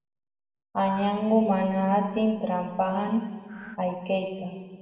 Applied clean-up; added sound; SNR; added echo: none; Breathing; 19 dB; reverberation time 2.0 s.